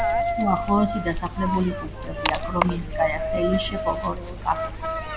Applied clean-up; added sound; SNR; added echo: none; Coin (dropping); 2 dB; reverberation time 2.1 s.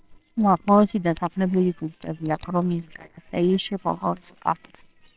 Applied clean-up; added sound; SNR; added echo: neural separator model SepFormer WHAMR!.